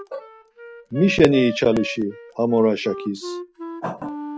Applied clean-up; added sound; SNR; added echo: none; Wind instrument, woodwind instrument; 13 dB; none.